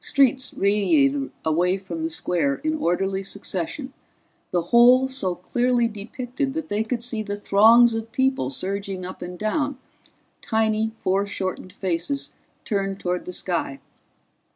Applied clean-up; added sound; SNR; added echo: none; none; none; none.